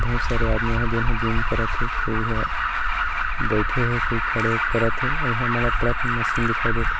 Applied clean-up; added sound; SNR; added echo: none; Alarm; -5 dB; none.